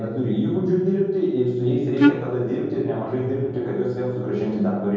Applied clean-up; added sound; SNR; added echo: none; Wind instrument, woodwind instrument; -3 dB; reverberation time 1.3 s.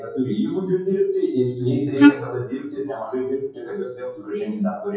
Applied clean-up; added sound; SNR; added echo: classical method WPE with log-MMSE.